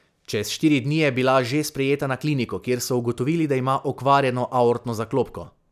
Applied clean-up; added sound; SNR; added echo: none; none; none; none.